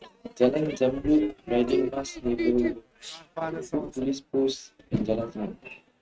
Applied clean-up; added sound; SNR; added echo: neural mask model RNNoise.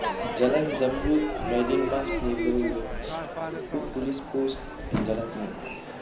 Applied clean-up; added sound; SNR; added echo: none; Crowd / Fireworks; 3 dB; none.